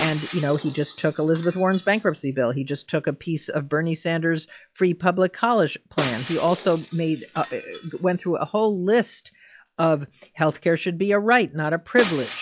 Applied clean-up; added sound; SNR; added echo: classical method log-MMSE.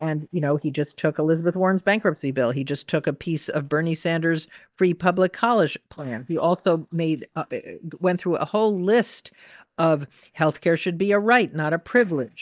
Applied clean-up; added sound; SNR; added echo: neural mask model DeepFilterNet 3.